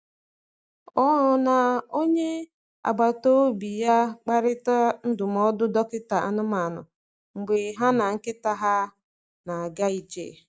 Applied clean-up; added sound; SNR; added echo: none; none; none; none.